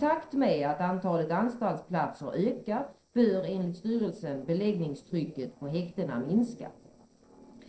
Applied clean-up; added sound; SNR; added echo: neural separator model SepFormer DNS4.